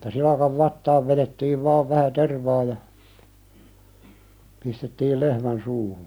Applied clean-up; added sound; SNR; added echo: none; none; none; none.